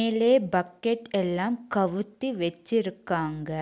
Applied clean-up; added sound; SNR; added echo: none; none; none; none.